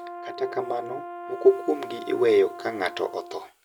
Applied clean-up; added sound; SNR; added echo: none; Brass instrument; 13 dB; none.